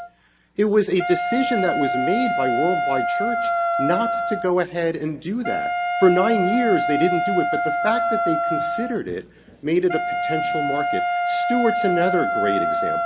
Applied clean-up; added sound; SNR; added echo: none; Wind instrument, woodwind instrument; 0 dB; none.